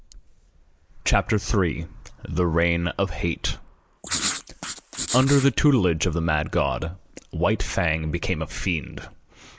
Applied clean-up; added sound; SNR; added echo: neural mask model Resemble Enhance denoiser.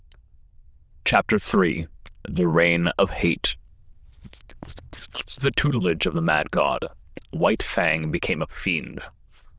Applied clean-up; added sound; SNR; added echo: neural diffusion model UNIVERSE++.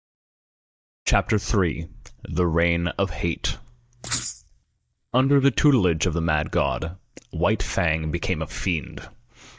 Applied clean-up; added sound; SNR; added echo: neural mask model DeepFilterNet 3.